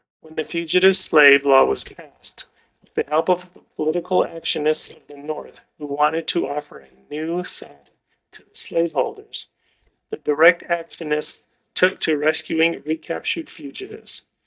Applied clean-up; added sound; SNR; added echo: neural mask model DeepFilterNet 3.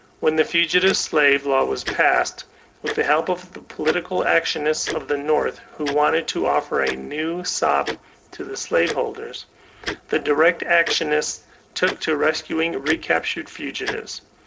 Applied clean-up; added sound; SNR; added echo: none; Tick-tock; 14 dB; reverberation time 0.3 s.